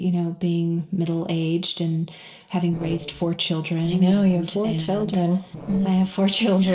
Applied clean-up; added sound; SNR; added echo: neural separator model SepFormer DNS4.